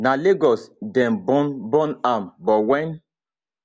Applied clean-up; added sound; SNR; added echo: none; none; none; none.